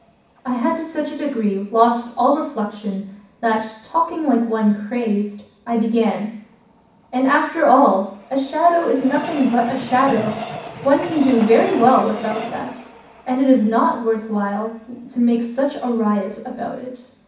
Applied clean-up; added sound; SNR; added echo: none; Train; 17 dB; reverberation time 0.6 s.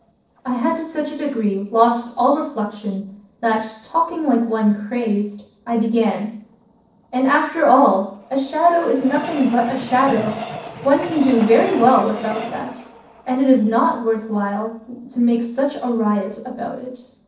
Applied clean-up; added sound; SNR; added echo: neural separator model SepFormer DNS4.